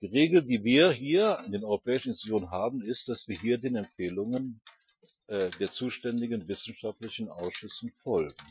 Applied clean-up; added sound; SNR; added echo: classical method Wiener filter.